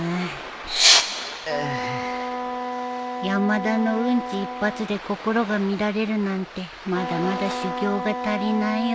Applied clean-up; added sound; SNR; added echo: none; Wind instrument, woodwind instrument; 7 dB; none.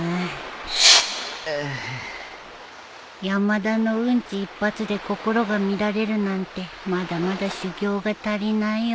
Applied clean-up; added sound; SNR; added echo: none; none; none; none.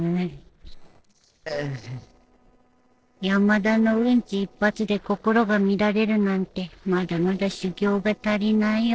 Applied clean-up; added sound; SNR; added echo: neural separator model SepFormer DNS4.